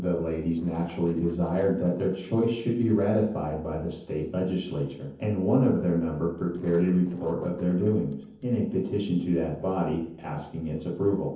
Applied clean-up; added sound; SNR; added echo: neural separator model SepFormer DNS4.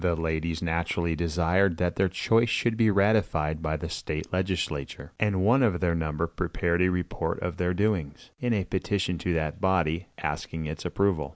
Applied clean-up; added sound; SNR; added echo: none; none; none; none.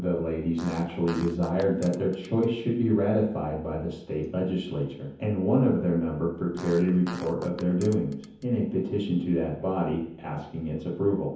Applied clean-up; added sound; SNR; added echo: none; Fart; 19 dB; reverberation time 0.7 s.